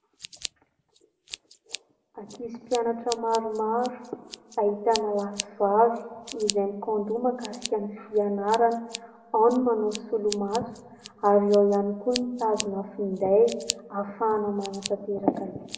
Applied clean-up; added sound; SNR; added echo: none; Scissors; 15 dB; reverberation time 1.3 s.